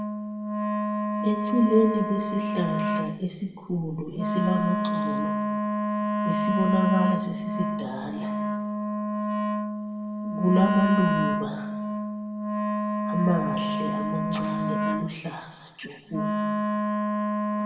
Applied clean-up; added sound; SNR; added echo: none; Wind instrument, woodwind instrument; -1 dB; reverberation time 1.1 s.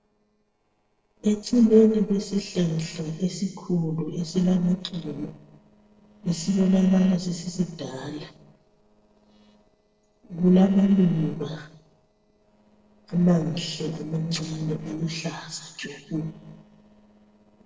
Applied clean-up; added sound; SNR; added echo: neural separator model SepFormer DNS4.